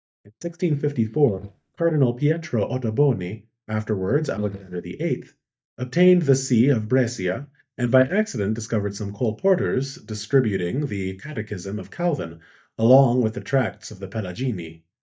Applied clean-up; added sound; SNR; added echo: neural mask model DeepFilterNet 3.